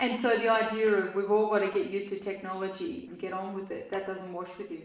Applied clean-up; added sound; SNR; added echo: neural separator model SepFormer DNS4.